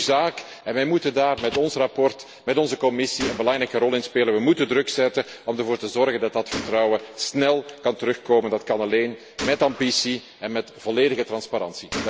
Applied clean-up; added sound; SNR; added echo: none; Gunshot, gunfire; 17 dB; none.